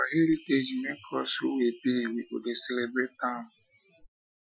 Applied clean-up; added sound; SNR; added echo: classical method Wiener filter.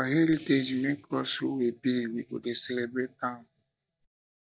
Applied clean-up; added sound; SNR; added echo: neural mask model DeepFilterNet 3.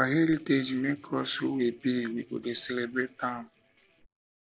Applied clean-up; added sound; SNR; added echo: neural separator model SepFormer DNS4.